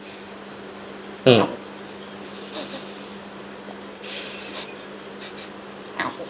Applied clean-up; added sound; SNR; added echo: none; Respiratory sounds; 9 dB; none.